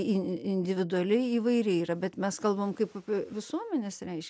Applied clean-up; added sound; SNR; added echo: none; none; none; none.